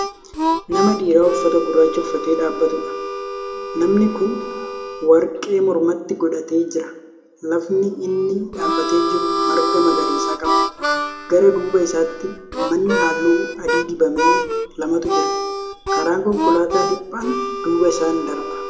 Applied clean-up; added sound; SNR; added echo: none; Harmonica; 4 dB; reverberation time 0.6 s.